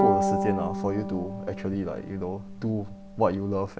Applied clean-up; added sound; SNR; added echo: none; Bowed string instrument; 1 dB; none.